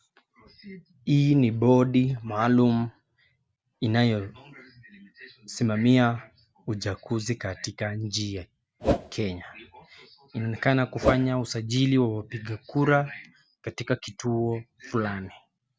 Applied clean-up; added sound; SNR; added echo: none; Whoosh, swoosh, swish; 1 dB; none.